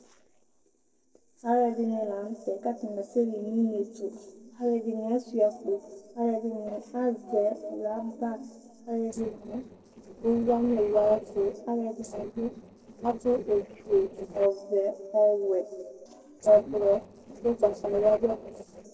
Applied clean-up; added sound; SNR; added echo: neural separator model SepFormer DNS4.